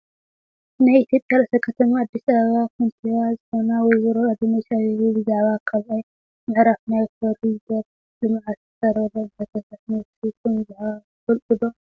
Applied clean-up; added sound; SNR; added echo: none; none; none; none.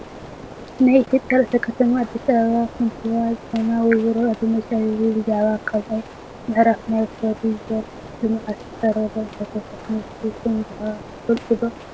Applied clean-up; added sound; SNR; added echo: none; Rain; 16 dB; none.